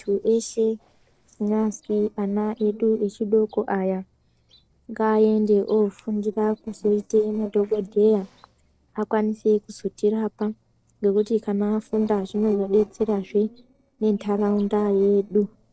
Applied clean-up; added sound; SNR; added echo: neural separator model SepFormer DNS4.